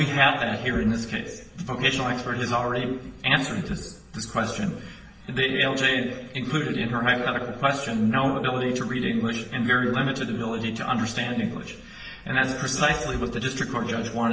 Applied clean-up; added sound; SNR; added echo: none; none; none; reverberation time 0.9 s.